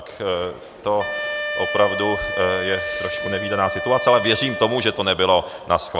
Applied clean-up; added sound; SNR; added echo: none; Wind instrument, woodwind instrument; 7 dB; none.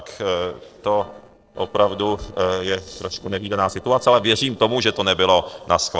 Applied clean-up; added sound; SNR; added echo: neural separator model SepFormer DNS4.